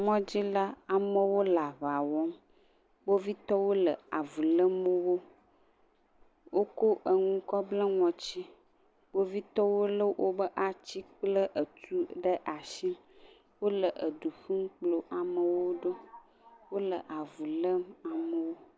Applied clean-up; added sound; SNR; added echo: none; none; none; none.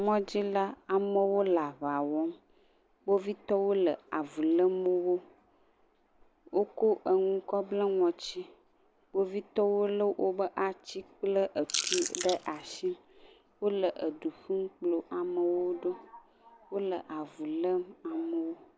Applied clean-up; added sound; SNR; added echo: none; Chewing, mastication / Crushing; 4 dB; none.